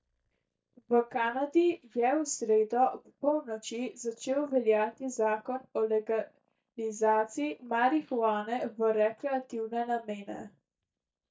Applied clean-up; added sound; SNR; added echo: neural mask model DeepFilterNet 3.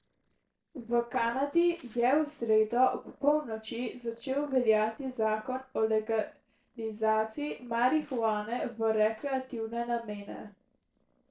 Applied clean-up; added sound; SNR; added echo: neural separator model SepFormer DNS4.